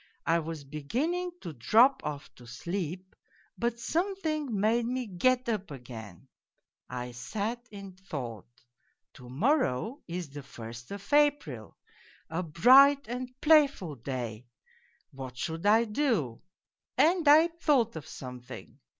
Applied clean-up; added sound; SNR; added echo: none; none; none; none.